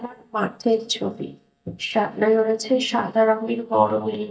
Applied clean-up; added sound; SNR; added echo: neural mask model DeepFilterNet 3.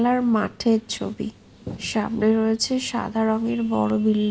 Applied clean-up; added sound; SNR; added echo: none; none; none; none.